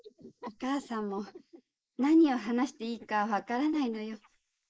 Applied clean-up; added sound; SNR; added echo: neural mask model Resemble Enhance denoiser.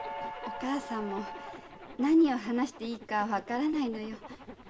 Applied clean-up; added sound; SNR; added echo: none; Zipper (clothing); 16 dB; none.